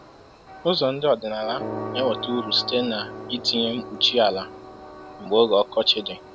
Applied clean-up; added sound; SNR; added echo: none; Keyboard (musical) + Train; 12 dB; none.